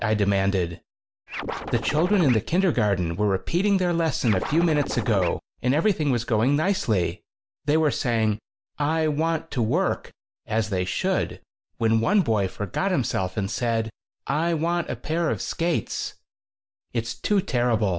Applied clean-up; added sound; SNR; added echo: none; Scratching (performance technique); 8 dB; none.